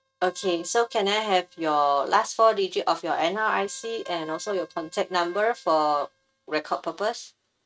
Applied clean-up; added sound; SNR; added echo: neural mask model RNNoise.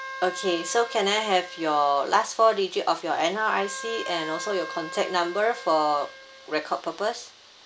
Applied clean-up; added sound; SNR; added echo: none; Wind instrument, woodwind instrument; 15 dB; none.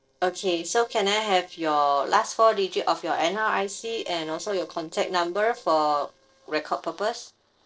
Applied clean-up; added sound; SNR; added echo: neural separator model SepFormer DNS4.